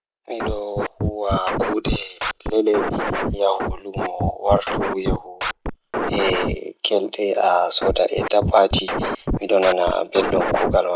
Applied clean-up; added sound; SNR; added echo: none; Scratching (performance technique); 3 dB; none.